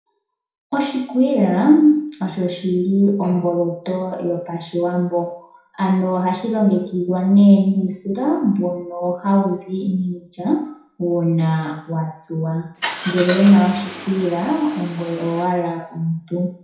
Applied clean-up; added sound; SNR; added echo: none; Car; 12 dB; reverberation time 0.6 s.